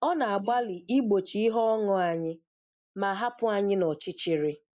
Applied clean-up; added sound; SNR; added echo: neural mask model Resemble Enhance denoiser.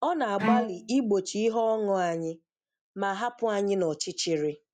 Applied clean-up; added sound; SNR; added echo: none; Bowed string instrument; 4 dB; none.